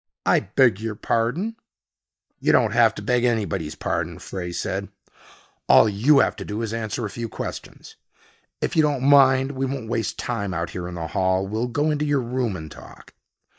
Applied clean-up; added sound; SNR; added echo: neural mask model DeepFilterNet 3.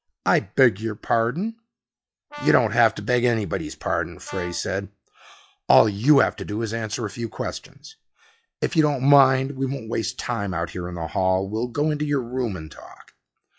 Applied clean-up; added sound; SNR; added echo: classical method log-MMSE.